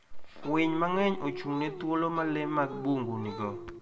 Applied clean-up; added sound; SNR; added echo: none; Dog; 10 dB; reverberation time 1.4 s.